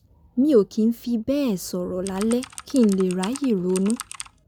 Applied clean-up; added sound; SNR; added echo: none; Computer keyboard; 16 dB; none.